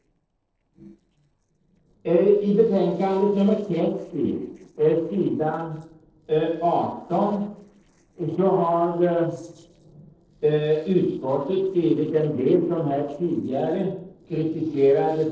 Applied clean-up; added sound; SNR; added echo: neural separator model SepFormer DNS4.